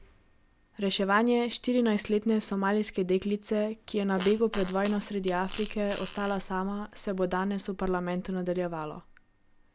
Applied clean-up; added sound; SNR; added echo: none; Fart; 13 dB; none.